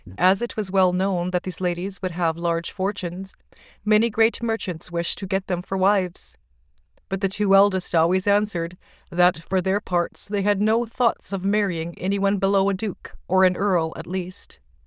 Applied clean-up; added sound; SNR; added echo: neural diffusion model UNIVERSE++.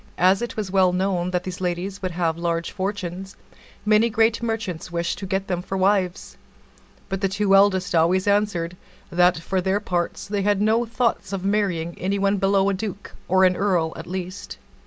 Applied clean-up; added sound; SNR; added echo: none; none; none; none.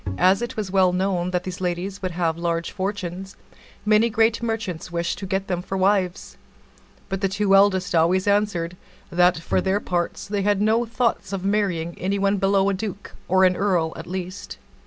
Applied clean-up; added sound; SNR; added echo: none; Bowed string instrument; 8 dB; none.